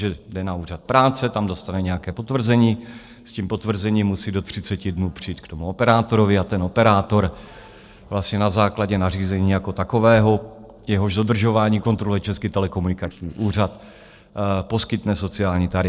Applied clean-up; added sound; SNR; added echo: neural separator model SepFormer DNS4.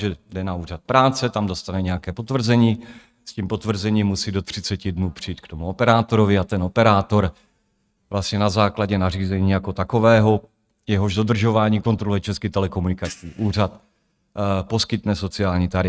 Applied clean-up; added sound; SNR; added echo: neural mask model RNNoise.